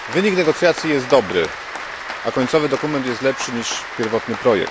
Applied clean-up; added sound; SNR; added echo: none; Applause; 10 dB; none.